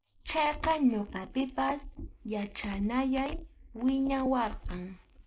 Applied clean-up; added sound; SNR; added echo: neural mask model Resemble Enhance denoiser.